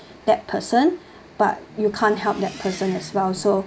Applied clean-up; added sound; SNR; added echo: none; Engine + Bass guitar; 17 dB; none.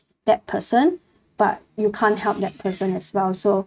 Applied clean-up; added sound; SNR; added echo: neural mask model RNNoise.